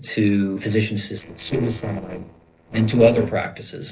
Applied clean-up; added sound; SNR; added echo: neural separator model SepFormer DNS4.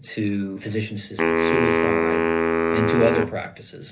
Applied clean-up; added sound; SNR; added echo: none; Wind instrument, woodwind instrument; -4 dB; reverberation time 0.3 s.